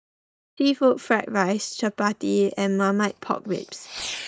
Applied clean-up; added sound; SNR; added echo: neural mask model DeepFilterNet 3.